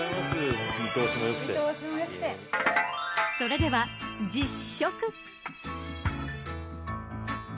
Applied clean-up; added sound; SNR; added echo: none; none; none; none.